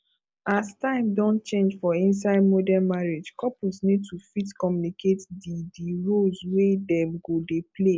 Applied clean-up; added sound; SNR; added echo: none; none; none; none.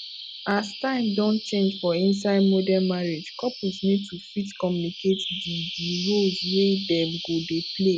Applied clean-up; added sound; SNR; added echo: none; Bird vocalization, bird call, bird song; 10 dB; none.